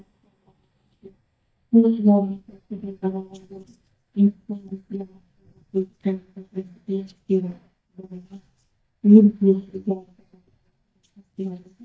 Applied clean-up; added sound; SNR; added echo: neural mask model DeepFilterNet 3.